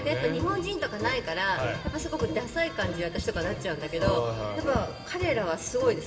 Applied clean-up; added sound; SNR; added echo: none; Fireworks; 13 dB; reverberation time 2.2 s.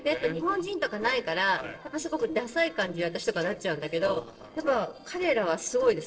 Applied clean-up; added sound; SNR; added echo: neural separator model SepFormer DNS4.